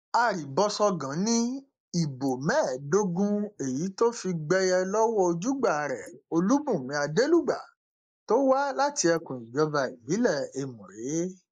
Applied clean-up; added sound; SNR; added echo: neural mask model Resemble Enhance denoiser.